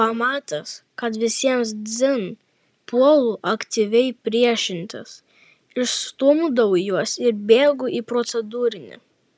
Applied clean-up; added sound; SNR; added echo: none; none; none; none.